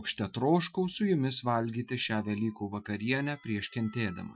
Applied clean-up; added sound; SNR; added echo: classical method Wiener filter.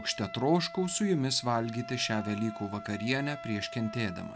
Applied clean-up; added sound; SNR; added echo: none; Wind instrument, woodwind instrument; 13 dB; none.